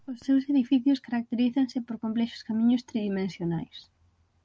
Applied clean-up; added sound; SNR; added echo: none; none; none; none.